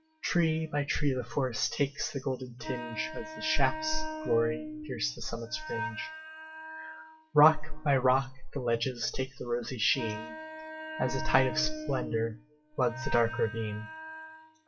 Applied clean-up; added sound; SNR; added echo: classical method WPE with log-MMSE.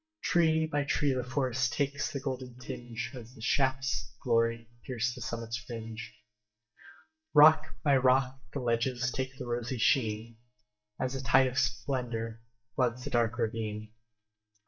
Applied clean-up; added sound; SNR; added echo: neural mask model DeepFilterNet 3.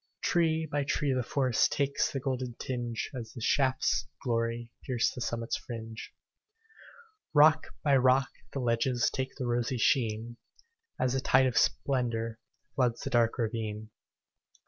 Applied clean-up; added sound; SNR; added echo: none; none; none; none.